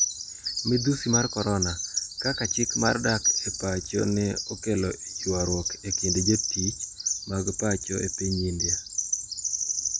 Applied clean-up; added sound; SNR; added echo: none; Bird vocalization, bird call, bird song; 2 dB; none.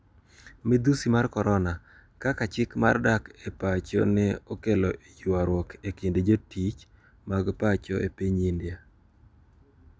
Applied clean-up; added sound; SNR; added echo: none; none; none; none.